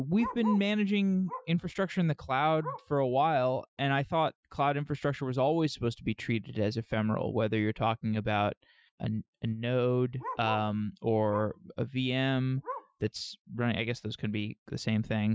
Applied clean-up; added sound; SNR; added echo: classical method Wiener filter.